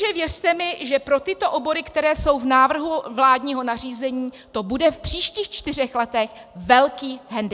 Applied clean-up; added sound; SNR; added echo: none; none; none; none.